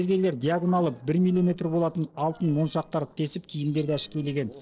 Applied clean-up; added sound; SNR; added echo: neural separator model SepFormer DNS4.